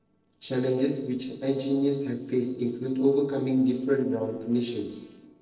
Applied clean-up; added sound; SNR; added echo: neural separator model SepFormer DNS4.